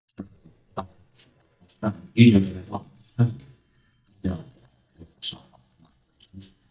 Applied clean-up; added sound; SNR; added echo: neural mask model DeepFilterNet 3.